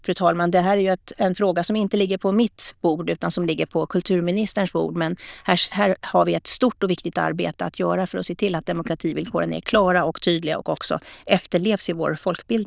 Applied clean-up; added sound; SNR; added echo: neural diffusion model UNIVERSE++.